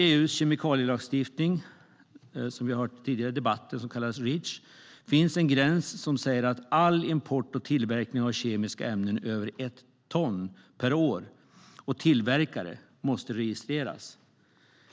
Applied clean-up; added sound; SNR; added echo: none; none; none; none.